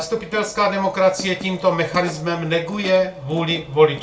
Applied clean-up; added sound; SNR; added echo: none; Writing; 19 dB; reverberation time 0.3 s.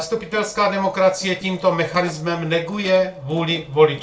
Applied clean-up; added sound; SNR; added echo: neural separator model SepFormer DNS4.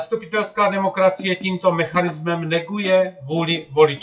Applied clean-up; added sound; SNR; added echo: classical method WPE with log-MMSE.